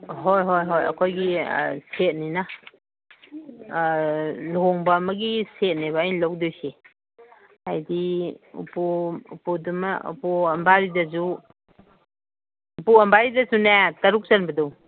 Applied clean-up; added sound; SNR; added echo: none; none; none; none.